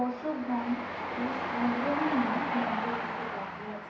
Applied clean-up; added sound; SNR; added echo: none; Train; 1 dB; reverberation time 0.6 s.